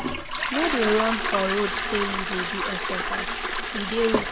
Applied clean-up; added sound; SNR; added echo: none; Toilet flush; -1 dB; none.